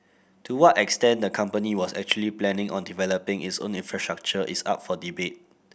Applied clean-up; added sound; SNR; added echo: none; none; none; none.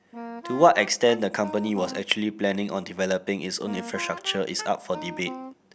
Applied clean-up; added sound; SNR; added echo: none; Wind instrument, woodwind instrument; 13 dB; none.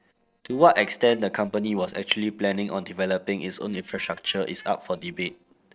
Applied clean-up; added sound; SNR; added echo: neural separator model SepFormer DNS4.